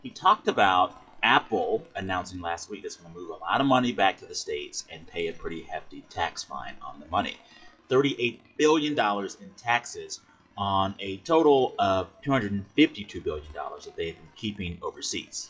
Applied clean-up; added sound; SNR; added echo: classical method WPE with log-MMSE.